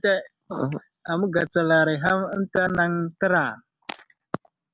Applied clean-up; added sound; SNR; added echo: none; none; none; none.